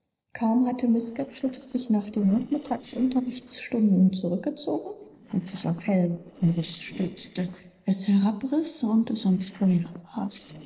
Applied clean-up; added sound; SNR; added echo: neural separator model SepFormer DNS4.